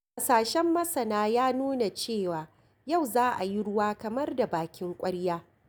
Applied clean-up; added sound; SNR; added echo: none; none; none; none.